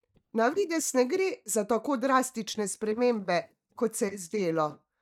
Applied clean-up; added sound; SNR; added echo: neural mask model DeepFilterNet 3.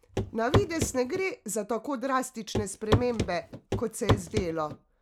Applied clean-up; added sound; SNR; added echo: none; Walk, footsteps / Run / Wood; -1 dB; none.